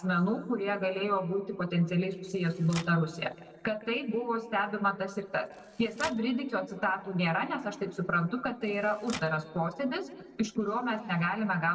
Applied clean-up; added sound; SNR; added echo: none; Typewriter; 19 dB; reverberation time 1.3 s.